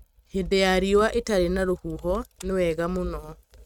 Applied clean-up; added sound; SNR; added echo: neural mask model RNNoise.